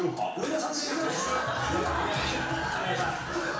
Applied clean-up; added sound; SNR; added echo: none; Mechanisms; 13 dB; reverberation time 0.6 s.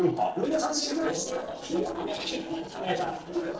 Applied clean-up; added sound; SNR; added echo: neural separator model SepFormer DNS4.